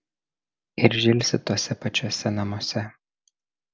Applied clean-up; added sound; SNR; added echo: none; none; none; none.